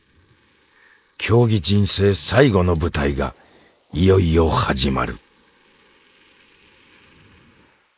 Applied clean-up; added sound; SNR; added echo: neural mask model Resemble Enhance denoiser.